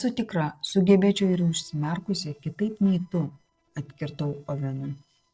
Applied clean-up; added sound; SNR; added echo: neural separator model SepFormer DNS4.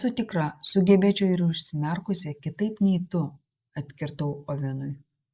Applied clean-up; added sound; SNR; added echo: neural mask model Resemble Enhance denoiser.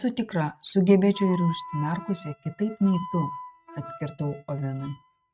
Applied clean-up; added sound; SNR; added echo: neural mask model RNNoise.